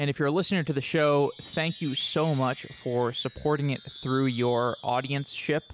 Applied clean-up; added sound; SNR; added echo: none; Wind chime; 10 dB; none.